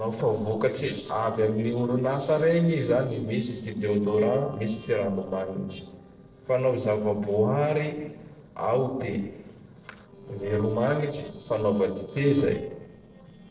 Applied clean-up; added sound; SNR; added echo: neural separator model SepFormer DNS4.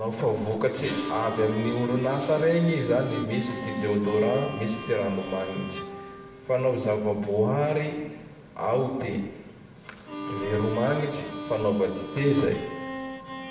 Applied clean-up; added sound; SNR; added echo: none; Bowed string instrument; 11 dB; reverberation time 1.1 s.